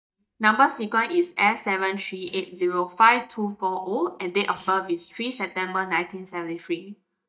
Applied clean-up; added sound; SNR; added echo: neural mask model DeepFilterNet 3.